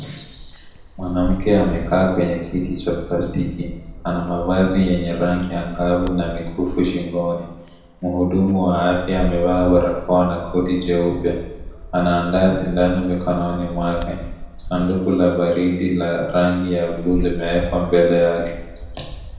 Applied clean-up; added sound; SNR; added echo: none; Bird; 11 dB; reverberation time 0.8 s.